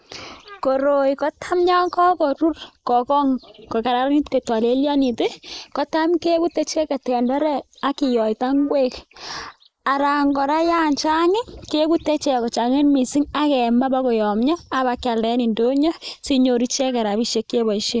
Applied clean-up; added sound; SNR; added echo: neural mask model Resemble Enhance denoiser.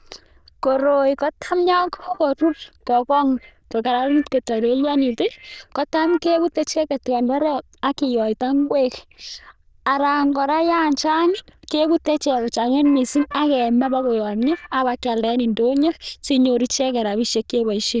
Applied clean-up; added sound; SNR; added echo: neural diffusion model UNIVERSE++.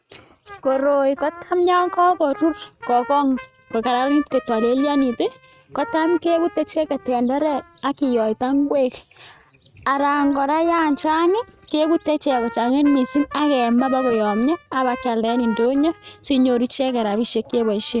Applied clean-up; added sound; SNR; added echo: neural mask model RNNoise.